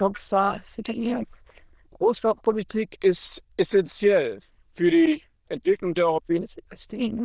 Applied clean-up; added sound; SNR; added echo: neural diffusion model UNIVERSE++.